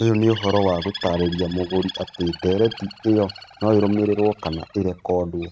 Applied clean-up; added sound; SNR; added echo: neural mask model RNNoise.